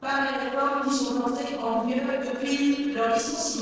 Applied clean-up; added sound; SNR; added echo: neural separator model SepFormer DNS4.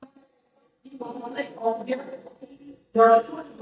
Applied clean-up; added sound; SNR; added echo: neural mask model DeepFilterNet 3.